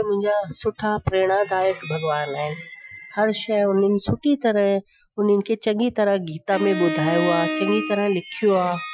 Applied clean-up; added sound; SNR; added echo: classical method Wiener filter.